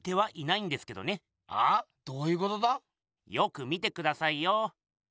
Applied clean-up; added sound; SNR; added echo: none; none; none; none.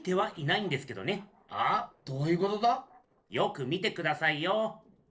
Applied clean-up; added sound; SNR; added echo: neural separator model SepFormer DNS4.